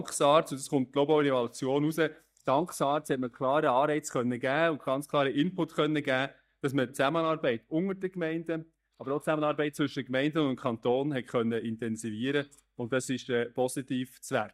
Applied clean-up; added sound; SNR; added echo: neural mask model DeepFilterNet 3.